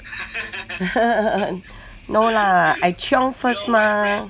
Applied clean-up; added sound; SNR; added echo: none; none; none; none.